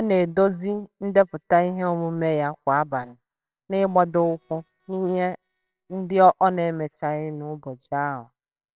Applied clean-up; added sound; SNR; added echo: neural separator model SepFormer WHAMR!.